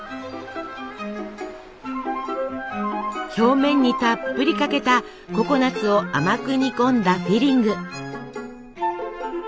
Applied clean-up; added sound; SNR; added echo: none; none; none; none.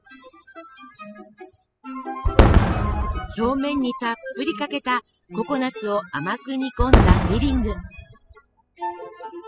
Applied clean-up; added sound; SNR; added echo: classical method spectral subtraction.